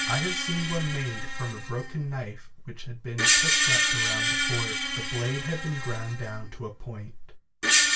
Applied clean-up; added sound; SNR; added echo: none; Screech; -4 dB; reverberation time 0.2 s.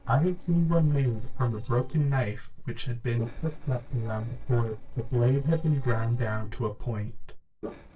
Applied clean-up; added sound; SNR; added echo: neural separator model SepFormer DNS4.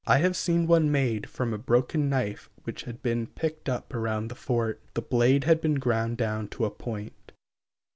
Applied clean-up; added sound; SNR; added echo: none; none; none; none.